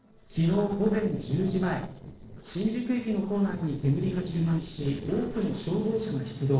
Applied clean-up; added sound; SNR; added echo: neural separator model SepFormer DNS4.